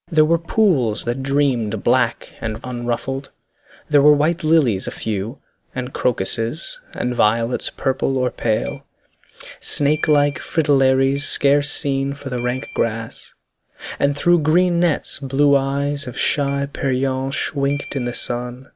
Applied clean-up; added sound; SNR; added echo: none; Keyboard (musical); 19 dB; none.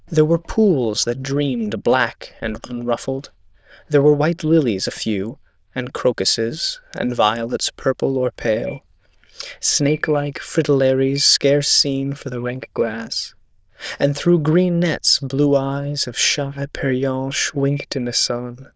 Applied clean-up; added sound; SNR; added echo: neural diffusion model UNIVERSE++.